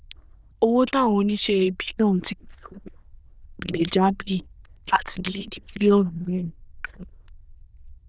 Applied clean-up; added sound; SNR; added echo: neural diffusion model UNIVERSE++.